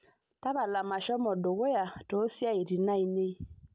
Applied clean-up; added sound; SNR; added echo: none; none; none; none.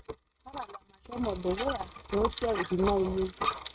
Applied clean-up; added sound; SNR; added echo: neural mask model RNNoise.